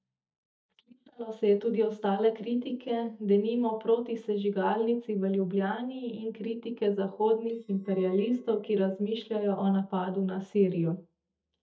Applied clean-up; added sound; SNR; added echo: neural mask model DeepFilterNet 3.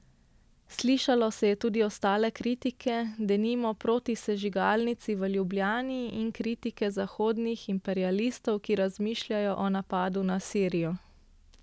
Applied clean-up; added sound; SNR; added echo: none; none; none; none.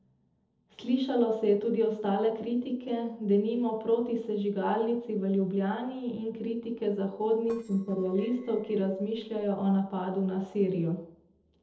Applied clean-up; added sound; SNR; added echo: neural separator model SepFormer DNS4.